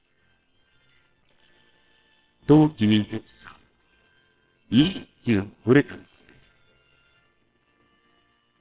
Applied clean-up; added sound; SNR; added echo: neural separator model SepFormer WHAMR!.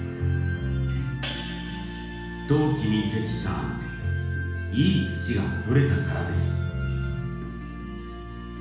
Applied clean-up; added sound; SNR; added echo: none; Hi-hat; 18 dB; reverberation time 1.1 s.